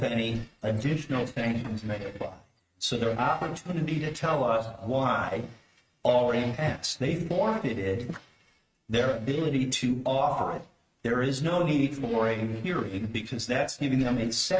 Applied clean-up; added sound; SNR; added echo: neural mask model RNNoise.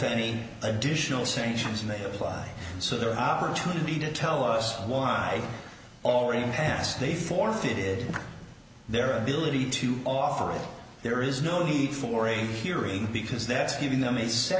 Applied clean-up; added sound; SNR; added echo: none; none; none; none.